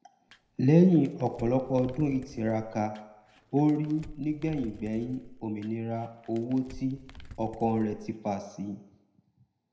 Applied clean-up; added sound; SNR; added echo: none; Crumpling, crinkling; 20 dB; reverberation time 0.7 s.